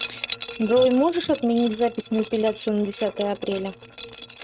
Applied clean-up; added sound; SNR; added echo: neural mask model RNNoise.